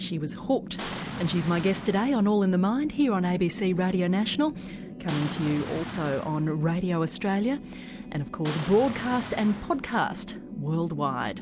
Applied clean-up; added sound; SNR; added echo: none; Boom; 11 dB; none.